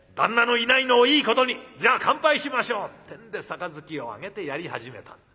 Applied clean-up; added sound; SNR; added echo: none; none; none; none.